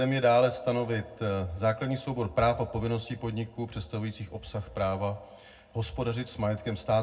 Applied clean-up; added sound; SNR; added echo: none; none; none; reverberation time 0.3 s.